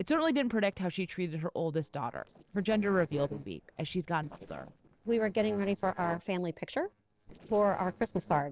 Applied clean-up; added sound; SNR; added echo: neural separator model SepFormer DNS4.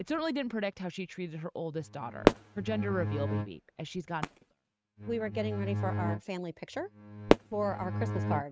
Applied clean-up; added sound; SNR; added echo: neural mask model RNNoise.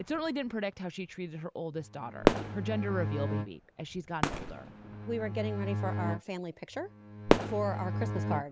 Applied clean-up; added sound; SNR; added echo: none; Bowed string instrument + Fireworks; -3 dB; none.